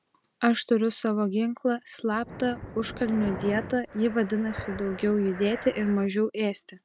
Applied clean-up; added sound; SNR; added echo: none; Breathing; 13 dB; none.